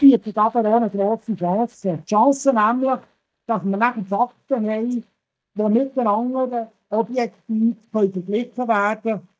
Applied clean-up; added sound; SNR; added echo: neural mask model DeepFilterNet 3.